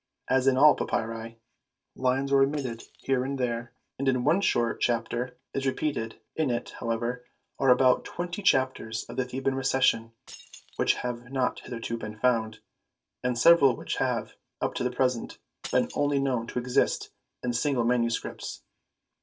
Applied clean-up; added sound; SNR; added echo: neural separator model SepFormer DNS4.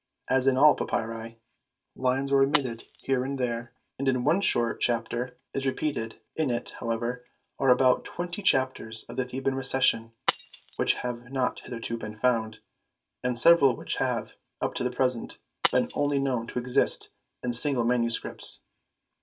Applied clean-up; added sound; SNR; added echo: none; Shatter; 11 dB; reverberation time 0.1 s.